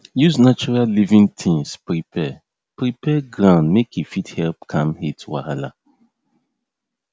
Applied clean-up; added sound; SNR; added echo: none; none; none; none.